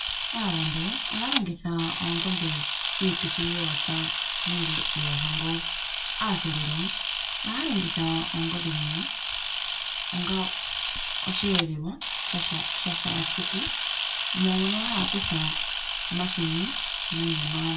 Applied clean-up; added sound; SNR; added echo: none; Camera; -2 dB; reverberation time 0.1 s.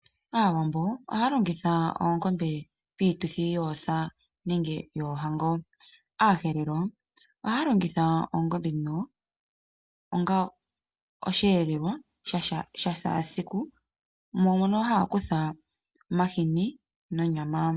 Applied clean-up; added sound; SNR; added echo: none; none; none; none.